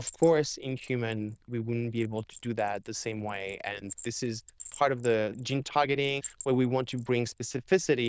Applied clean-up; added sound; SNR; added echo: neural diffusion model UNIVERSE++.